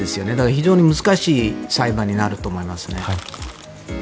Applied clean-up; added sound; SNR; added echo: none; Crackle; 17 dB; none.